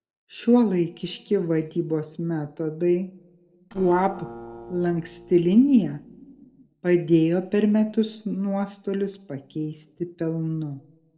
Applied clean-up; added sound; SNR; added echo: neural separator model SepFormer DNS4.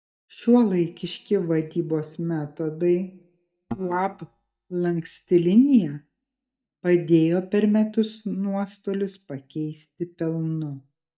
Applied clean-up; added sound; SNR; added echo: neural mask model DeepFilterNet 3.